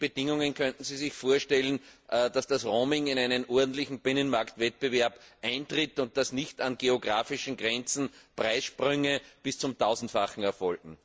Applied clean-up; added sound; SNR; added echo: none; none; none; none.